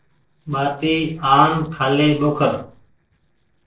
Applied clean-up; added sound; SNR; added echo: neural separator model SepFormer DNS4.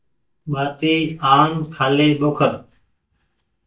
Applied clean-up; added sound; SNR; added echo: neural mask model DeepFilterNet 3.